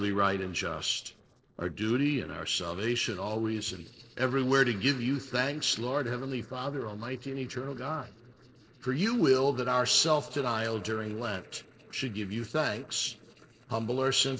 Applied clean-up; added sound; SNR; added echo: neural separator model SepFormer DNS4.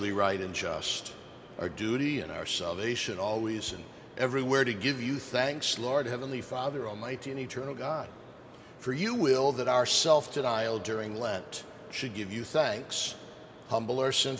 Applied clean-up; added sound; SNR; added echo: none; none; none; none.